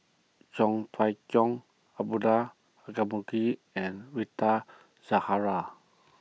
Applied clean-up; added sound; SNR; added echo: none; none; none; none.